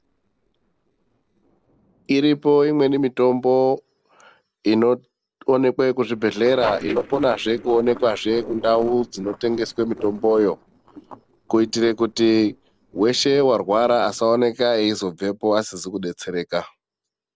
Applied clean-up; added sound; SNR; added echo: neural separator model SepFormer DNS4.